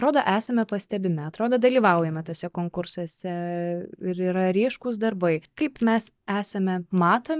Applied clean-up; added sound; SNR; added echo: neural mask model DeepFilterNet 3.